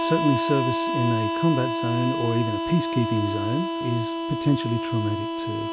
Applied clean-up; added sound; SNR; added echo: none; Harmonica; 1 dB; none.